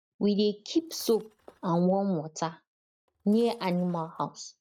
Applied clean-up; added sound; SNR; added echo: neural mask model RNNoise.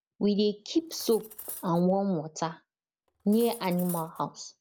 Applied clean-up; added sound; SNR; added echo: none; Cutlery, silverware; 16 dB; none.